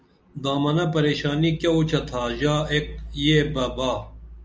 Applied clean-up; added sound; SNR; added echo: none; none; none; none.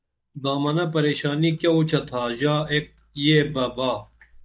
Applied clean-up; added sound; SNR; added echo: neural mask model DeepFilterNet 3.